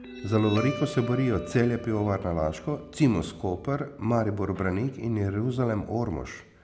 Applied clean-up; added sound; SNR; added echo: none; Guitar; 15 dB; none.